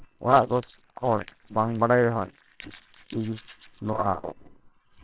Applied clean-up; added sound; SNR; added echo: neural separator model SepFormer WHAMR!.